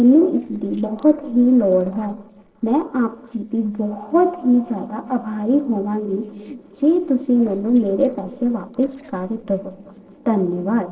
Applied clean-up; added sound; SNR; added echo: neural separator model SepFormer DNS4.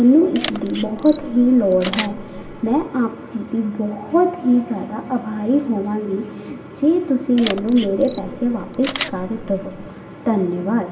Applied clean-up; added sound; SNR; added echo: none; Camera; 12 dB; reverberation time 2.2 s.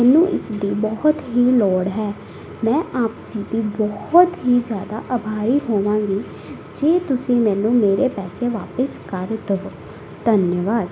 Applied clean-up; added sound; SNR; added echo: none; none; none; none.